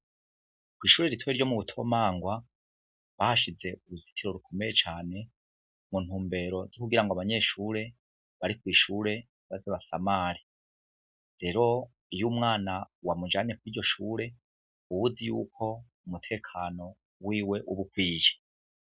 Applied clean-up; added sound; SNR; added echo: none; none; none; none.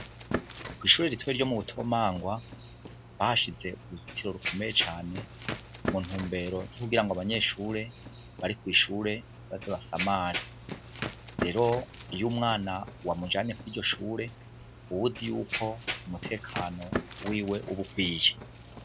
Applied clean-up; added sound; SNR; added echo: none; Run; 9 dB; none.